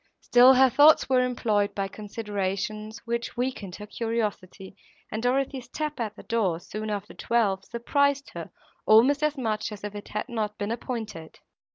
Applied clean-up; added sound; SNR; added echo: none; none; none; none.